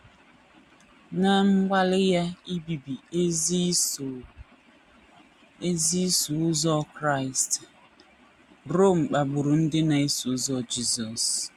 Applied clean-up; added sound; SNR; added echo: none; none; none; none.